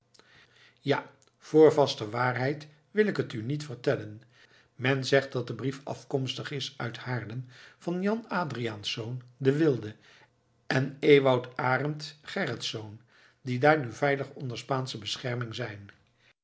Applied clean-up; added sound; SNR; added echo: none; none; none; none.